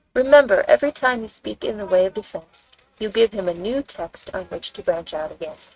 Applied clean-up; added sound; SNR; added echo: neural mask model RNNoise.